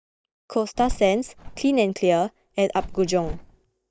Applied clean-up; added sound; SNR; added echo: neural mask model DeepFilterNet 3.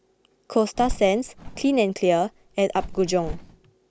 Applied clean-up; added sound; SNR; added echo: none; Bird; 11 dB; none.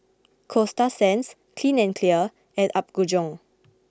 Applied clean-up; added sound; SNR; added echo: none; none; none; none.